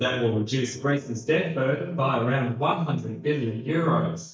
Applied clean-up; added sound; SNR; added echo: neural mask model DeepFilterNet 3.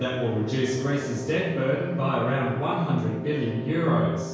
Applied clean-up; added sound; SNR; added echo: none; Wind instrument, woodwind instrument; 12 dB; reverberation time 1.0 s.